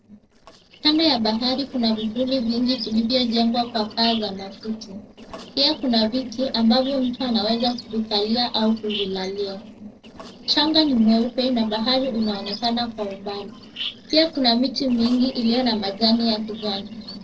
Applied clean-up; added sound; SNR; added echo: neural separator model SepFormer DNS4.